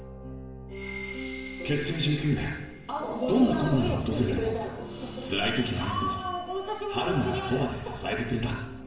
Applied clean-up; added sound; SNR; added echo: none; none; none; reverberation time 0.7 s.